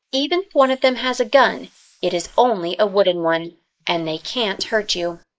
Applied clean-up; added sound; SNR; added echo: neural mask model Resemble Enhance denoiser.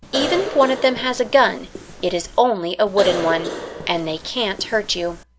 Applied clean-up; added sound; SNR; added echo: none; Cough; 9 dB; none.